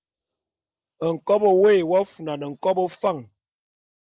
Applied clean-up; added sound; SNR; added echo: neural mask model Resemble Enhance denoiser.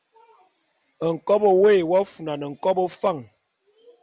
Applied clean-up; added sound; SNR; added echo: none; none; none; none.